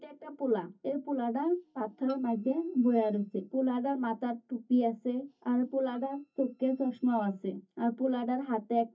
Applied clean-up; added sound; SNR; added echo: neural mask model DeepFilterNet 3.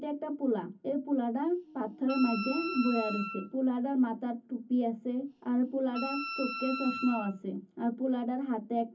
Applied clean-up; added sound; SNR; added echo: none; Wind instrument, woodwind instrument; 8 dB; reverberation time 0.3 s.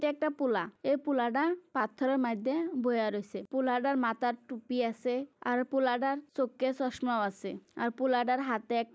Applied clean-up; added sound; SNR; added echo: none; none; none; none.